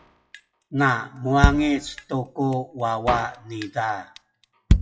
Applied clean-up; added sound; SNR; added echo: classical method WPE with log-MMSE.